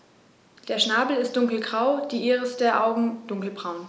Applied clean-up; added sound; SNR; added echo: none; none; none; none.